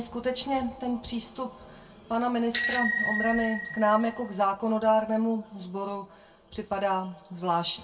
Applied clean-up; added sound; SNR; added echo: none; Bicycle bell; -2 dB; reverberation time 0.2 s.